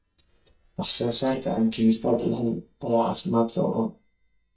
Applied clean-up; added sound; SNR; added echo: neural mask model DeepFilterNet 3.